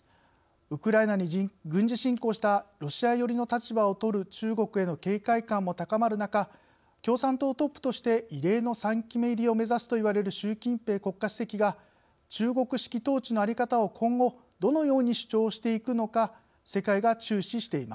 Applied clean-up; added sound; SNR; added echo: none; none; none; none.